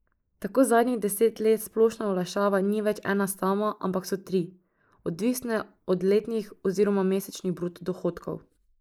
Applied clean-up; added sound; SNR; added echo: neural mask model Resemble Enhance denoiser.